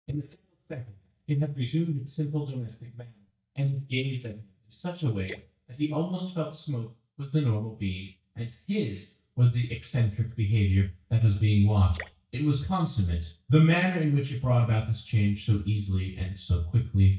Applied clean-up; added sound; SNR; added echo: neural mask model DeepFilterNet 3.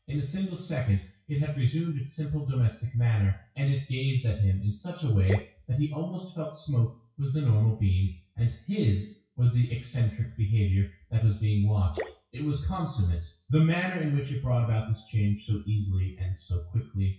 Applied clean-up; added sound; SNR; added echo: classical method WPE with log-MMSE.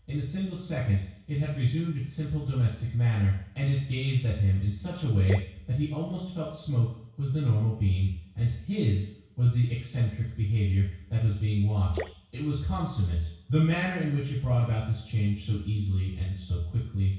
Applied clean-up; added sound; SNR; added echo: none; Drip / Splash, splatter; 17 dB; reverberation time 0.6 s.